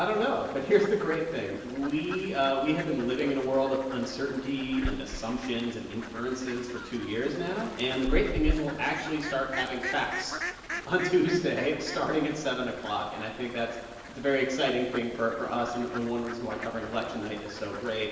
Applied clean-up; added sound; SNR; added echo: none; Fowl; 9 dB; reverberation time 1.0 s.